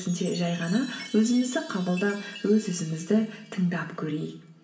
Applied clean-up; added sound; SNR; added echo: none; Chime; 18 dB; reverberation time 0.6 s.